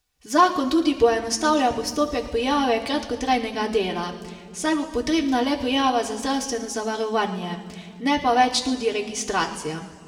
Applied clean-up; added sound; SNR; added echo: none; none; none; reverberation time 1.7 s.